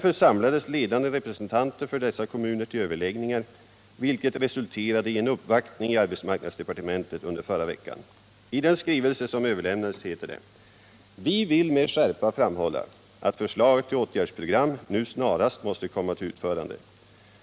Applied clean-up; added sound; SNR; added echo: none; none; none; none.